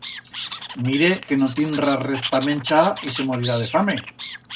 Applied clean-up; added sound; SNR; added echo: none; Animal; 10 dB; none.